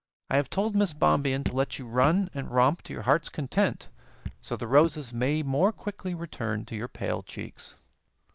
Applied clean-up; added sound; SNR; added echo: neural mask model DeepFilterNet 3.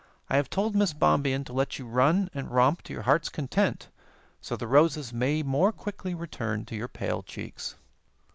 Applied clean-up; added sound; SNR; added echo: none; none; none; none.